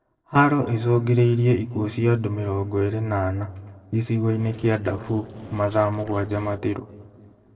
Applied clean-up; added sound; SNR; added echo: neural separator model SepFormer DNS4.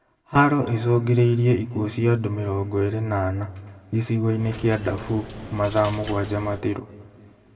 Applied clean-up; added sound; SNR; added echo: none; Coin (dropping); 14 dB; reverberation time 1.4 s.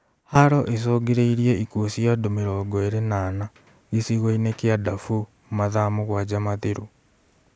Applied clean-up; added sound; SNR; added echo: none; none; none; none.